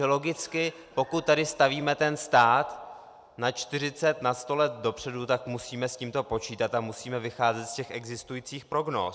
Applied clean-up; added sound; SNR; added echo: none; none; none; none.